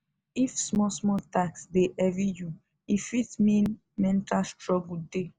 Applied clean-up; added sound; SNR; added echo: none; none; none; none.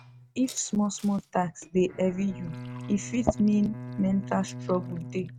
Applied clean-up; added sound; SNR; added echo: neural mask model RNNoise.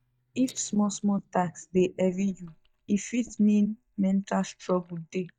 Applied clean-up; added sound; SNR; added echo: neural mask model DeepFilterNet 3.